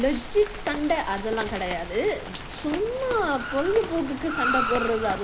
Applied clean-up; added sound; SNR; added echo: none; Car + Rain; 6 dB; none.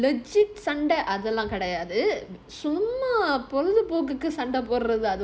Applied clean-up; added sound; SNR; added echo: none; none; none; none.